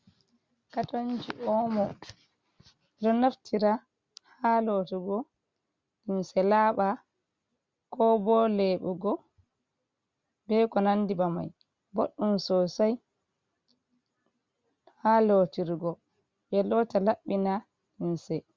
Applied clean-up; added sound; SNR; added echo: none; none; none; none.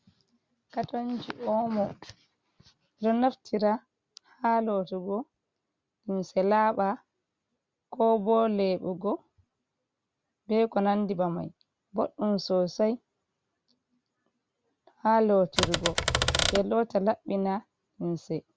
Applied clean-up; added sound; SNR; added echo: none; Typewriter; -1 dB; none.